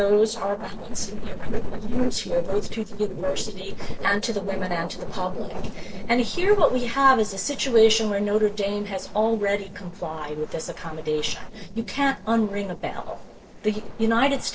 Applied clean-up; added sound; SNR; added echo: neural separator model SepFormer DNS4.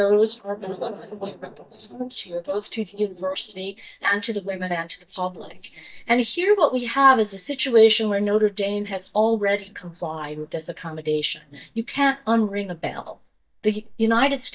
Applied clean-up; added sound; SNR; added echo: neural mask model DeepFilterNet 3.